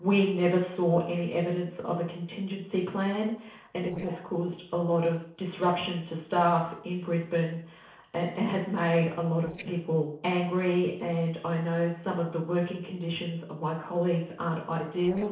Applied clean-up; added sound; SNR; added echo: neural separator model SepFormer DNS4.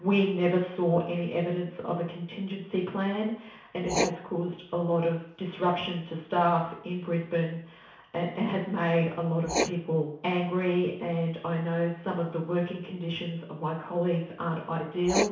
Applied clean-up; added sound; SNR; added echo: none; Writing; 11 dB; reverberation time 0.6 s.